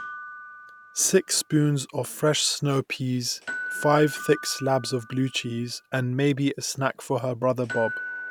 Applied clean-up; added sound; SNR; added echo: none; Door / Bell; 13 dB; none.